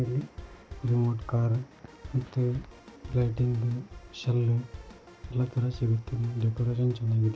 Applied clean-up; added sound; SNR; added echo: none; Drum kit; 17 dB; none.